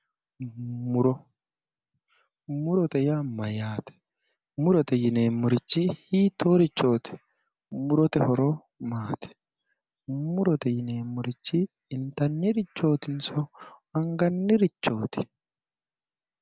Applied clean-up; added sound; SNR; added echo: none; none; none; none.